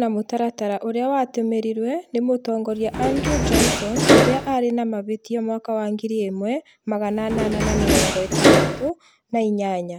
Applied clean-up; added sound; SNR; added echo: none; Door; -4 dB; none.